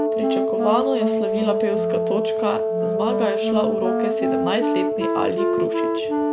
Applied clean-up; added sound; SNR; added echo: none; Wind instrument, woodwind instrument + Wind instrument, woodwind instrument; -5 dB; none.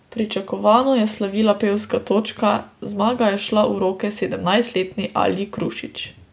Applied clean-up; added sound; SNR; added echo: none; none; none; none.